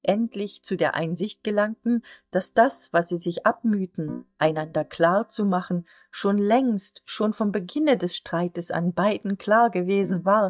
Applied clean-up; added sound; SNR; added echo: neural mask model DeepFilterNet 3.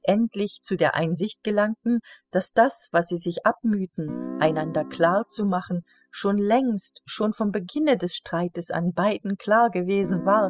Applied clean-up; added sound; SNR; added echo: classical method spectral subtraction.